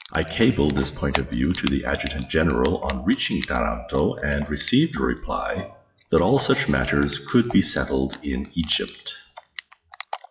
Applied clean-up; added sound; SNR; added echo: classical method WPE with log-MMSE.